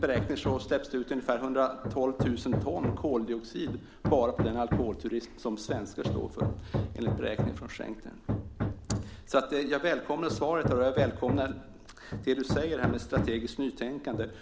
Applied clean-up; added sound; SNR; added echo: none; Hammer; 3 dB; none.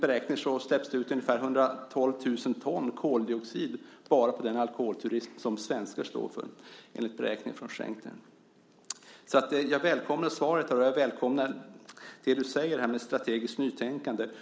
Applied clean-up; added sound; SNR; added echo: none; none; none; none.